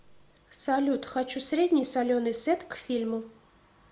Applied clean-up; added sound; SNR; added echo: none; none; none; none.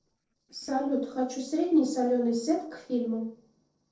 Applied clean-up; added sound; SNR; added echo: neural separator model SepFormer DNS4.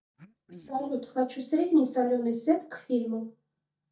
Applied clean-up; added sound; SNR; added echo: neural mask model DeepFilterNet 3.